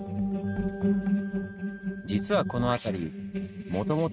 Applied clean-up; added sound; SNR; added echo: neural mask model RNNoise.